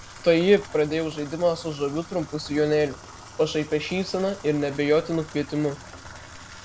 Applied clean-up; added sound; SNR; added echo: none; Bathtub (filling or washing) / Water tap, faucet; 18 dB; none.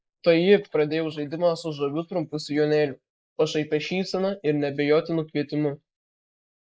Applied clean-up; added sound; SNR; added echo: neural mask model Resemble Enhance denoiser.